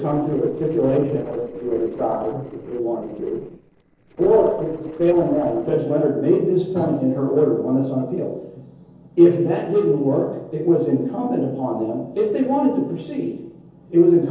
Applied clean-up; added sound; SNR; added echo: neural separator model SepFormer DNS4.